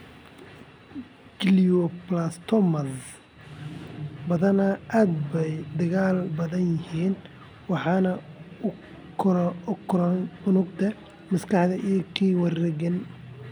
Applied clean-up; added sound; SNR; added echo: none; none; none; none.